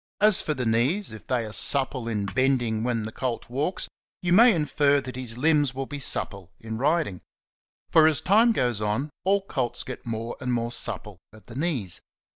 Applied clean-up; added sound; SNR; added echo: neural mask model DeepFilterNet 3.